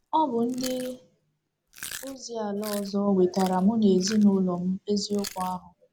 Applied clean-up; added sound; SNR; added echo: none; Chewing, mastication; 19 dB; none.